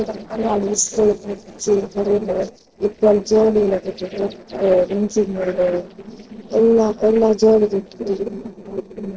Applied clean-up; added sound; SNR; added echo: neural separator model SepFormer DNS4.